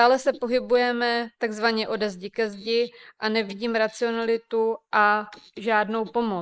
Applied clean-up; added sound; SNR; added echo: neural mask model Resemble Enhance denoiser.